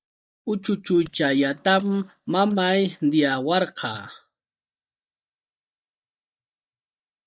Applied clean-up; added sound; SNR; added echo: neural mask model DeepFilterNet 3.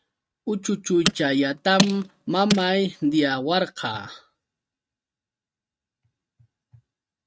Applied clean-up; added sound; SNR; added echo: neural mask model RNNoise.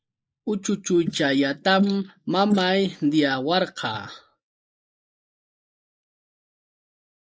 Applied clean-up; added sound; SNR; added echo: neural mask model Resemble Enhance denoiser.